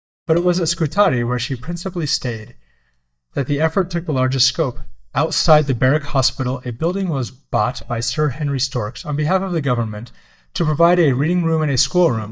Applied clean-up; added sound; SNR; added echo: neural mask model DeepFilterNet 3.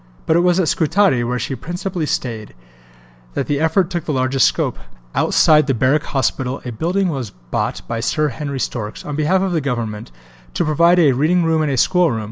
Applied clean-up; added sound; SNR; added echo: none; none; none; none.